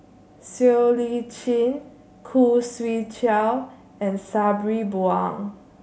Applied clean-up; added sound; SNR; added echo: none; none; none; none.